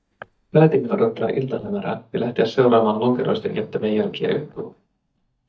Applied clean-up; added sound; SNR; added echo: neural mask model DeepFilterNet 3.